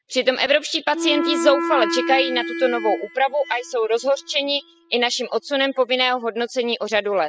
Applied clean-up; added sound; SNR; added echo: classical method spectral subtraction.